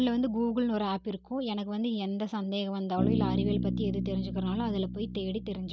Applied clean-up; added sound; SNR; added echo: none; Bass guitar; 4 dB; none.